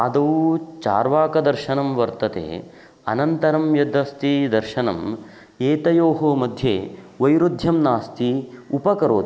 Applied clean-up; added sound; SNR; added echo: none; none; none; none.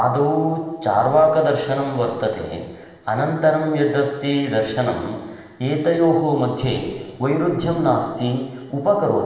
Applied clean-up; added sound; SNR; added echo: none; none; none; reverberation time 1.2 s.